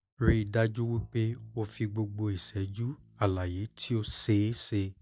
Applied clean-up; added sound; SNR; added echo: neural mask model DeepFilterNet 3.